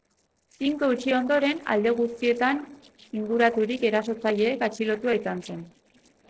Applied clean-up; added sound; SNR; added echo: neural separator model SepFormer DNS4.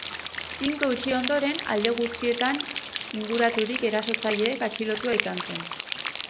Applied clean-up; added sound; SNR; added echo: none; Rain; 2 dB; none.